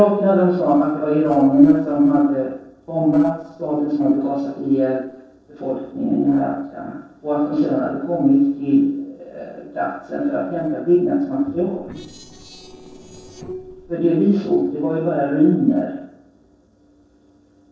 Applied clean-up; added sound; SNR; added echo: neural separator model SepFormer DNS4.